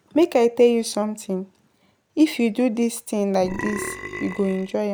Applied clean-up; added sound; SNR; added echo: none; Burping, eructation; 11 dB; none.